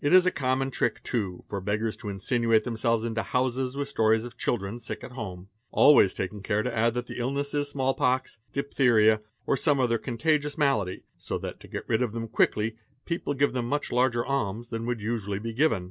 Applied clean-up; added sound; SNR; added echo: none; none; none; none.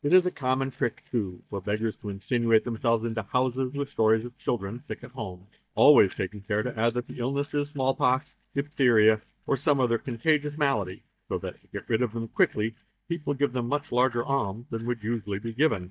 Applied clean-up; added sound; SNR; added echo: neural mask model DeepFilterNet 3.